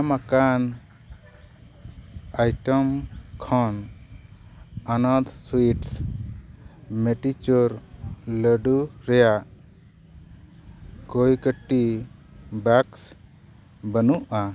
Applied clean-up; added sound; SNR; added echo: none; none; none; none.